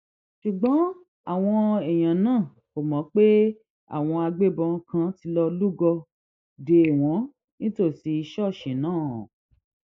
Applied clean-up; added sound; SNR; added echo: neural mask model DeepFilterNet 3.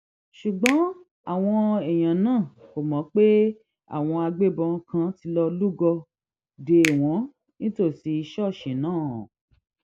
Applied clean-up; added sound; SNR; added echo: none; Finger snapping; 13 dB; none.